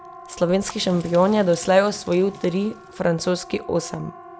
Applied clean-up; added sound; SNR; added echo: none; Fire + Siren; 19 dB; none.